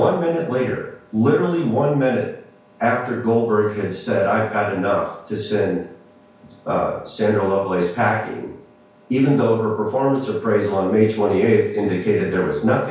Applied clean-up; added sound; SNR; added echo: none; none; none; reverberation time 0.5 s.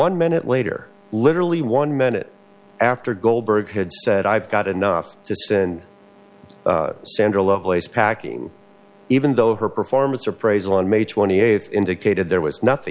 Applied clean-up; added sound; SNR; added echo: none; none; none; none.